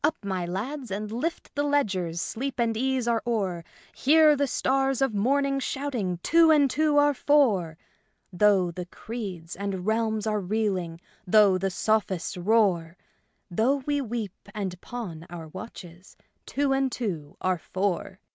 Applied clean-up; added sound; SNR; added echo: none; none; none; none.